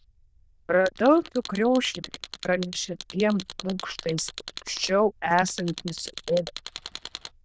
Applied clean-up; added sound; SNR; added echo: neural diffusion model UNIVERSE++.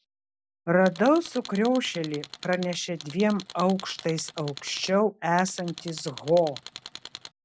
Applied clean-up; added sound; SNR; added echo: none; Tools; 17 dB; none.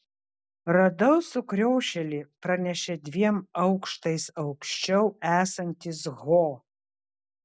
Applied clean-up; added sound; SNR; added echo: none; none; none; none.